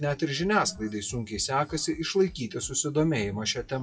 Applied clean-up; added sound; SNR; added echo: classical method WPE with log-MMSE.